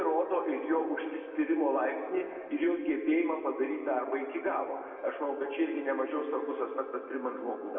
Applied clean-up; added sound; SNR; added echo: none; Wind instrument, woodwind instrument; 19 dB; reverberation time 2.0 s.